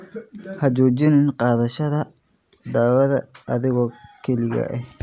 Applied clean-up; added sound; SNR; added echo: none; none; none; none.